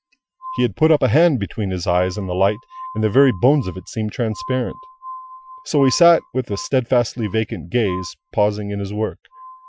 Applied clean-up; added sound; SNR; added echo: classical method Wiener filter.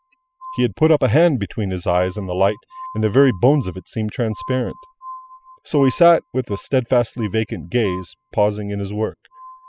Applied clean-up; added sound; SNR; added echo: classical method spectral subtraction.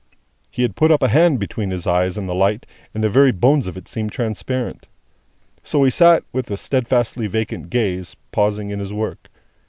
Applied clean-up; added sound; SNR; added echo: none; none; none; none.